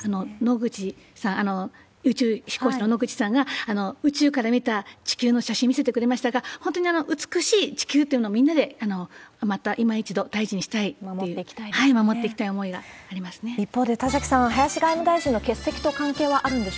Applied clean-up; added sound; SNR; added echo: none; none; none; none.